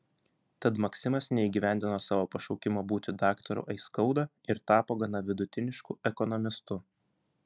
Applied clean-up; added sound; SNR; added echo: none; none; none; none.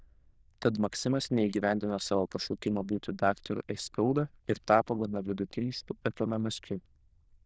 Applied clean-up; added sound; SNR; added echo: neural diffusion model UNIVERSE++.